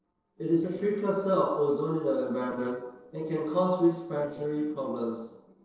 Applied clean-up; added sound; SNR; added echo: neural separator model SepFormer DNS4.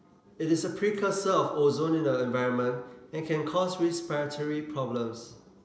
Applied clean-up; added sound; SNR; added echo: none; none; none; none.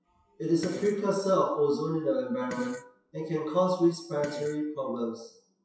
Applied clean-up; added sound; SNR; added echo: classical method WPE with log-MMSE.